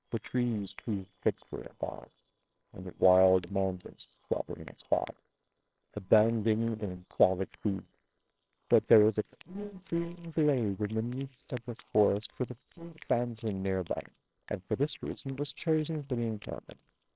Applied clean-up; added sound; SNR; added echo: neural separator model SepFormer WHAMR!.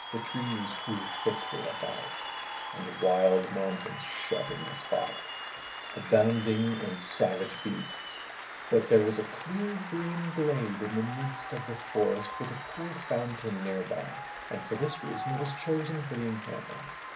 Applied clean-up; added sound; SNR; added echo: none; Applause / Cheering; 8 dB; reverberation time 0.3 s.